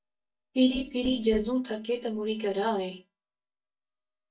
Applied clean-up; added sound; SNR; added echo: neural mask model DeepFilterNet 3.